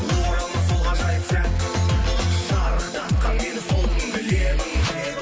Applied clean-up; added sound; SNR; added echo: none; none; none; none.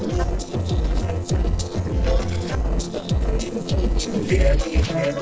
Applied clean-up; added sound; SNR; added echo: neural separator model SepFormer DNS4.